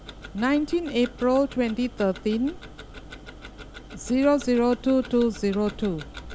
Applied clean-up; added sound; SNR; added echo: none; Tick-tock; 16 dB; none.